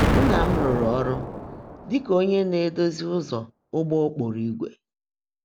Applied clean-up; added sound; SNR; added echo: none; Explosion; 3 dB; none.